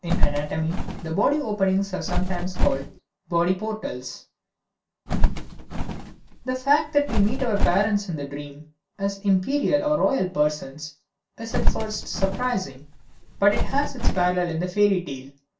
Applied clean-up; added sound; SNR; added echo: none; Bird; -3 dB; reverberation time 0.2 s.